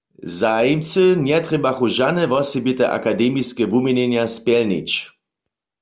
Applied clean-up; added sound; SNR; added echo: none; none; none; none.